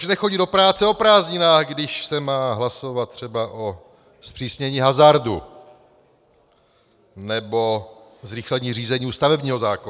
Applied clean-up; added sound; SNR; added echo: none; none; none; none.